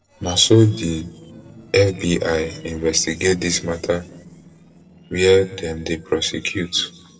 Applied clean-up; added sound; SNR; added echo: neural separator model SepFormer DNS4.